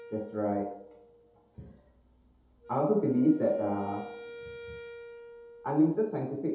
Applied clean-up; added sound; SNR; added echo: none; Wind instrument, woodwind instrument; 17 dB; reverberation time 0.8 s.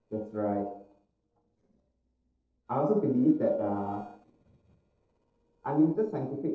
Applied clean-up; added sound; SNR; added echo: neural separator model SepFormer DNS4.